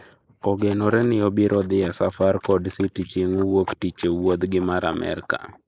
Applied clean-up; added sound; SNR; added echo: neural mask model Resemble Enhance denoiser.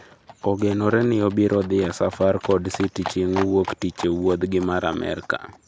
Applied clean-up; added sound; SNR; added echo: none; Livestock, farm animals, working animals; 16 dB; none.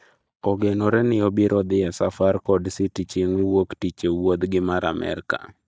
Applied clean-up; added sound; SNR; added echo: neural mask model DeepFilterNet 3.